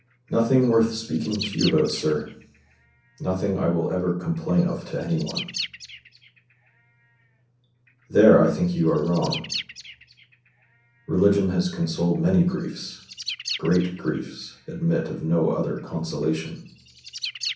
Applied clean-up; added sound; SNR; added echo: none; Bird; 15 dB; reverberation time 0.6 s.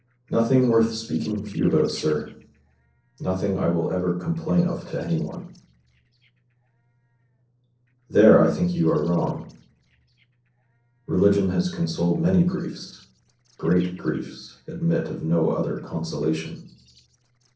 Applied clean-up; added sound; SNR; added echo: neural separator model SepFormer DNS4.